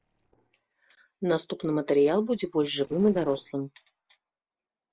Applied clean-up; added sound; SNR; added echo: neural separator model SepFormer DNS4.